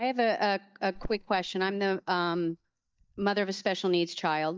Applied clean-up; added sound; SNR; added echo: neural mask model DeepFilterNet 3.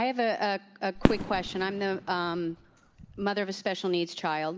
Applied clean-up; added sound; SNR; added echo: none; Fireworks; 2 dB; none.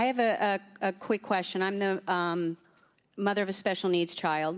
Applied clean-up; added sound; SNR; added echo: none; none; none; none.